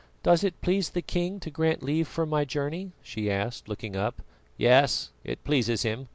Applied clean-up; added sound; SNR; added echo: none; none; none; none.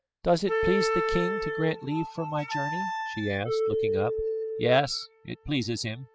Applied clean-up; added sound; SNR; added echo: classical method spectral subtraction.